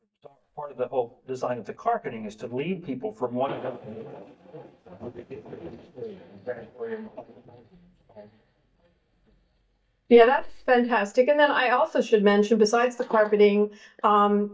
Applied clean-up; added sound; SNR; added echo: neural mask model DeepFilterNet 3.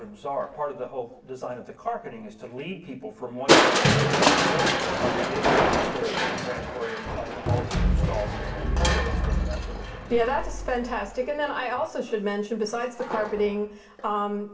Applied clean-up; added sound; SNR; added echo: none; Crushing; -4 dB; reverberation time 0.7 s.